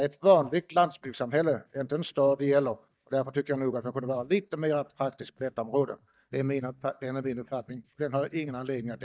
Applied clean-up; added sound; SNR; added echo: neural mask model DeepFilterNet 3.